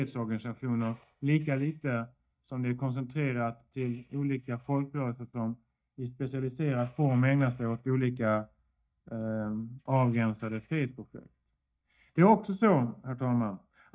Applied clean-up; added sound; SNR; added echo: neural mask model DeepFilterNet 3.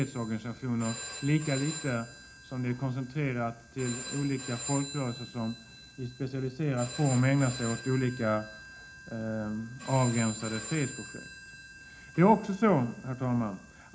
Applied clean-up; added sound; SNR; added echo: none; Telephone; 12 dB; reverberation time 0.4 s.